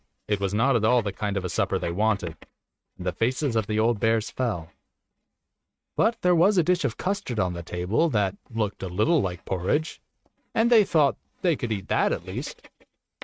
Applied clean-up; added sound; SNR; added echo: neural mask model RNNoise.